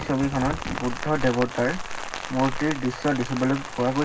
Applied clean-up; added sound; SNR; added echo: none; Rain; 7 dB; reverberation time 0.4 s.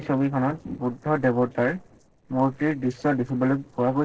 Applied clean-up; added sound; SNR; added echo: neural separator model SepFormer DNS4.